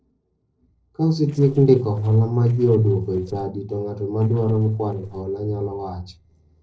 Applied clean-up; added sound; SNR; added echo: neural separator model SepFormer DNS4.